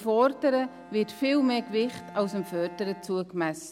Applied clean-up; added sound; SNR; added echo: none; Bowed string instrument; 20 dB; none.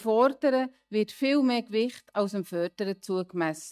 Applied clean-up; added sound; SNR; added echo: neural mask model DeepFilterNet 3.